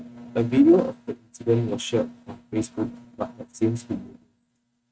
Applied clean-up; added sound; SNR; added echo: neural mask model RNNoise.